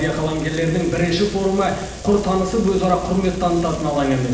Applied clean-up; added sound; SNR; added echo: none; Frying (food); 13 dB; reverberation time 0.8 s.